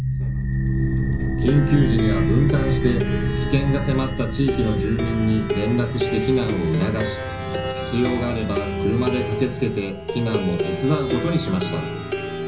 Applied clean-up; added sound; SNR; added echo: none; Plucked string instrument; 0 dB; reverberation time 0.5 s.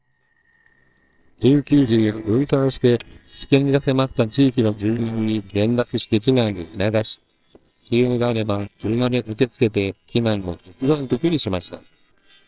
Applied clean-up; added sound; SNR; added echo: neural separator model SepFormer WHAMR!.